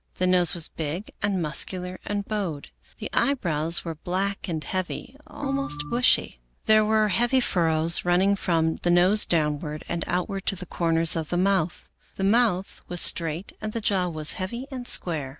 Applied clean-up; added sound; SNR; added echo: none; Organ; 11 dB; none.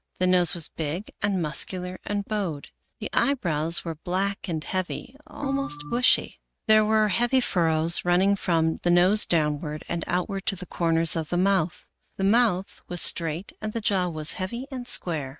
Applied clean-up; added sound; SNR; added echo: neural mask model RNNoise.